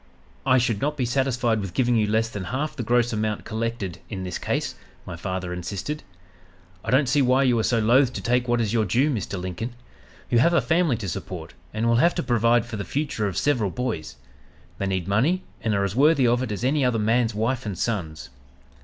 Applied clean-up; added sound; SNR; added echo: none; none; none; none.